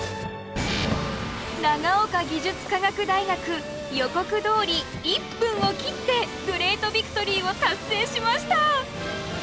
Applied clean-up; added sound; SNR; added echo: none; Car; 12 dB; none.